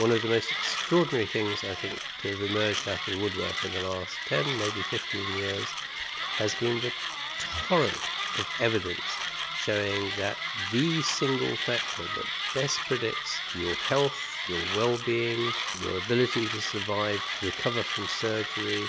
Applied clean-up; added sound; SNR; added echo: none; Mechanisms; 2 dB; none.